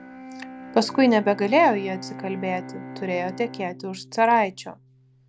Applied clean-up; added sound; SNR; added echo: none; Bowed string instrument; 15 dB; none.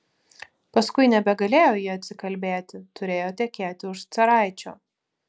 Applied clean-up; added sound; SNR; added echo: none; none; none; none.